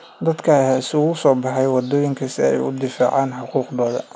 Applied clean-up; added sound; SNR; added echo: none; none; none; none.